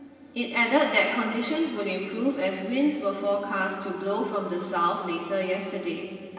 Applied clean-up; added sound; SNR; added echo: none; none; none; reverberation time 2.7 s.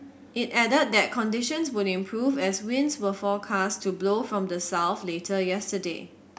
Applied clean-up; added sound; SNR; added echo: none; none; none; none.